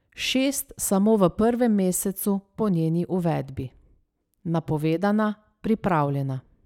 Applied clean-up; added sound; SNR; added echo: none; none; none; none.